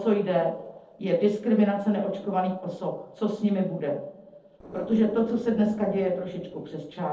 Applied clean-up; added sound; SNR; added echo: neural separator model SepFormer DNS4.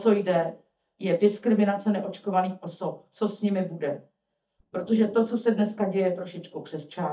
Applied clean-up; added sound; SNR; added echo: neural mask model DeepFilterNet 3.